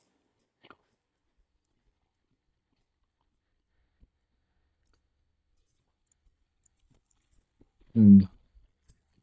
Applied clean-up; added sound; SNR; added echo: neural mask model DeepFilterNet 3.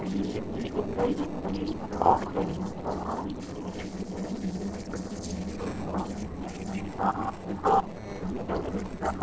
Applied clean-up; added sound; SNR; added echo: neural separator model SepFormer DNS4.